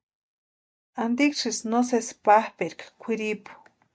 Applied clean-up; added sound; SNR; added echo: none; none; none; none.